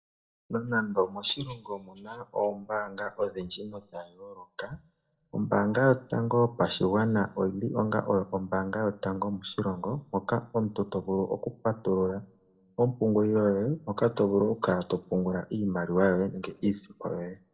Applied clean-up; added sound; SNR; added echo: none; none; none; reverberation time 0.3 s.